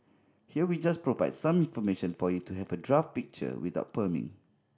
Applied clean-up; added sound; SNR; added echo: none; none; none; none.